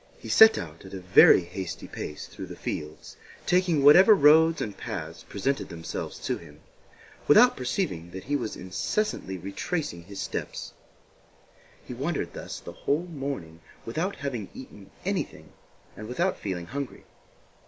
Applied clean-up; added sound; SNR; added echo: none; none; none; none.